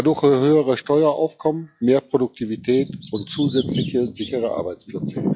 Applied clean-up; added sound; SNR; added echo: classical method log-MMSE.